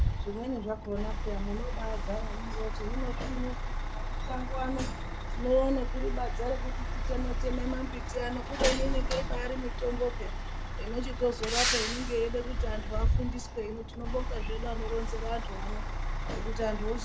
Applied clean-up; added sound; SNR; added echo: none; Truck; -3 dB; none.